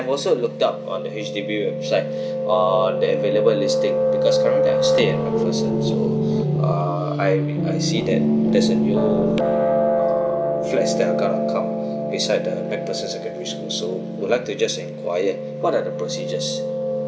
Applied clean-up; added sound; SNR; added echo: none; Piano; -3 dB; none.